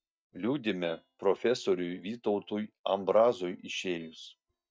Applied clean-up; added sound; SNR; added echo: neural mask model DeepFilterNet 3.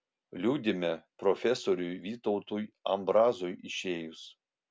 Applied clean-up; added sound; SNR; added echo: none; none; none; none.